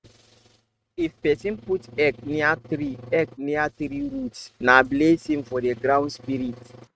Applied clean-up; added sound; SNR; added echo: neural mask model RNNoise.